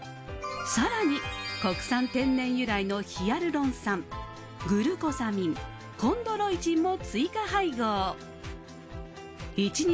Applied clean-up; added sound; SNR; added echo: none; none; none; none.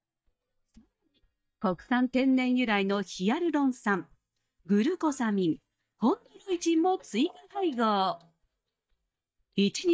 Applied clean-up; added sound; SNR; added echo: neural mask model DeepFilterNet 3.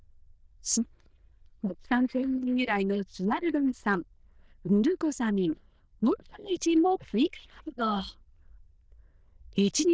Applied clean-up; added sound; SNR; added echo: neural diffusion model UNIVERSE++.